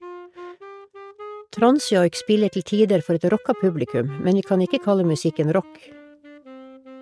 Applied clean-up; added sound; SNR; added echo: neural mask model RNNoise.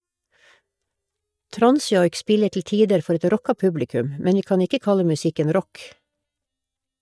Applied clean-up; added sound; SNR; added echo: neural mask model DeepFilterNet 3.